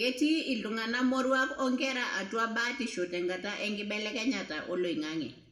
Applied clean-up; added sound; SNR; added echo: none; none; none; reverberation time 0.6 s.